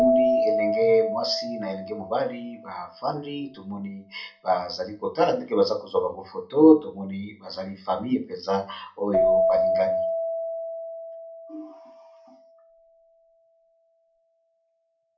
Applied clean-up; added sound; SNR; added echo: none; Keyboard (musical); 2 dB; reverberation time 0.3 s.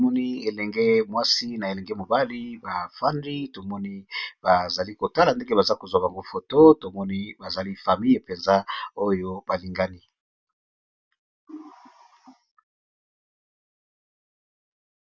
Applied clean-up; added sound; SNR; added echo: none; none; none; none.